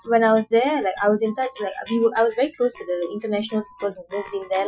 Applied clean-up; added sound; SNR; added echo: classical method Wiener filter.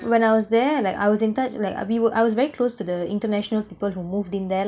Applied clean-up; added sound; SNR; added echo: none; none; none; none.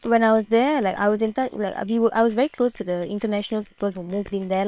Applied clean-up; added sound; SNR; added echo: neural separator model SepFormer WHAM!.